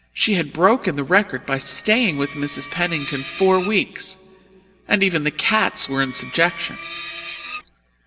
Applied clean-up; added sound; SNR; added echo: none; Screech; 13 dB; reverberation time 1.6 s.